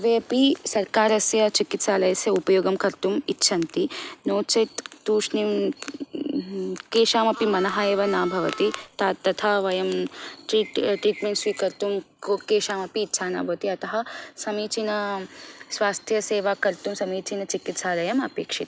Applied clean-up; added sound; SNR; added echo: none; Harmonica; 13 dB; none.